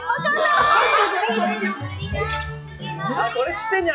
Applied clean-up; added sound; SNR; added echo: classical method log-MMSE.